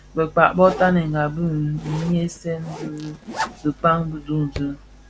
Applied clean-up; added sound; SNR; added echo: none; Zipper (clothing); 14 dB; none.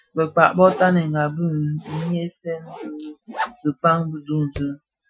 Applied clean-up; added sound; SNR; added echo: classical method Wiener filter.